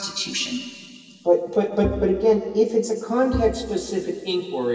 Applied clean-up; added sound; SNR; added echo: none; Bowed string instrument; 11 dB; reverberation time 2.9 s.